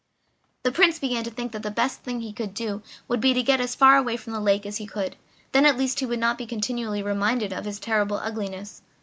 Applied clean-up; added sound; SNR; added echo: none; none; none; none.